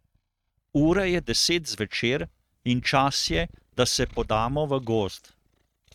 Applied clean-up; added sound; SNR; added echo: neural mask model RNNoise.